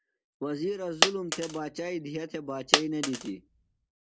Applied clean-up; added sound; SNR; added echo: none; Coin (dropping); -2 dB; none.